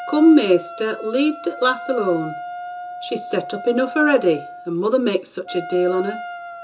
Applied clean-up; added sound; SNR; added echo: none; Wind instrument, woodwind instrument; 13 dB; reverberation time 0.2 s.